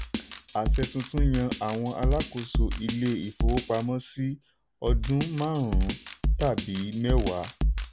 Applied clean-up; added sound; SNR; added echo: none; Drum kit; -1 dB; none.